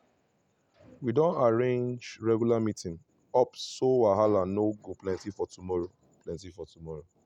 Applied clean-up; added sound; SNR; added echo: none; none; none; none.